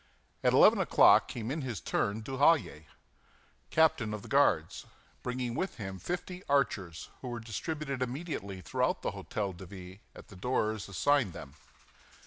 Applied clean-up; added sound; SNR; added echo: none; none; none; none.